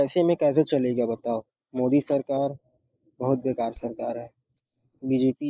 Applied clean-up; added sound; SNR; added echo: neural mask model Resemble Enhance denoiser.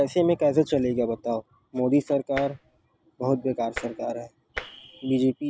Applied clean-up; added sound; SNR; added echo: none; Tap; 13 dB; none.